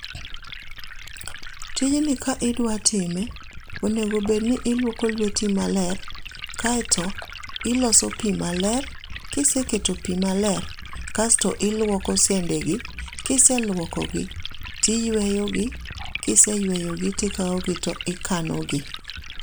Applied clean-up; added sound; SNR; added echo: none; Liquid; 10 dB; none.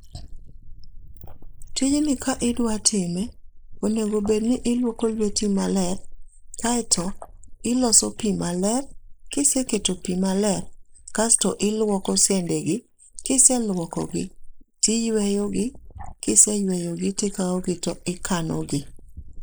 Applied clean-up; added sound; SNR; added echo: neural mask model Resemble Enhance denoiser.